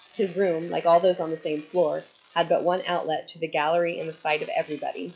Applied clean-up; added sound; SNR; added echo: classical method log-MMSE.